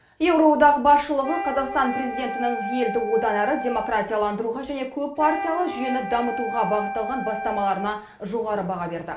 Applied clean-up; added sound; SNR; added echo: none; Wind instrument, woodwind instrument; 8 dB; reverberation time 0.4 s.